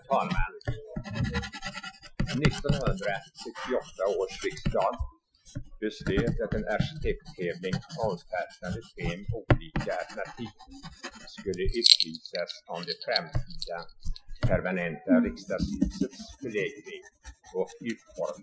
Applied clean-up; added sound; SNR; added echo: classical method Wiener filter.